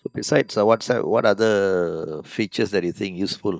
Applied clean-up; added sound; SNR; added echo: neural mask model DeepFilterNet 3.